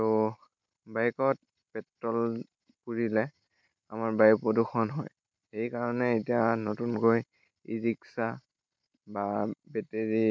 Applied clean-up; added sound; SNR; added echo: none; none; none; none.